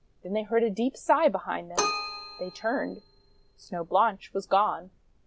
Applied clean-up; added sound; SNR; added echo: none; Keyboard (musical); 10 dB; none.